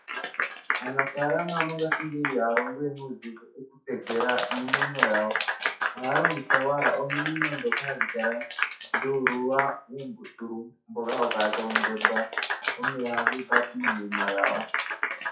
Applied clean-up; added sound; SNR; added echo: classical method WPE with log-MMSE.